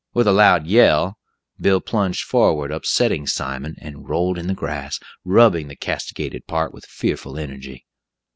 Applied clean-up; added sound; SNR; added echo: none; none; none; none.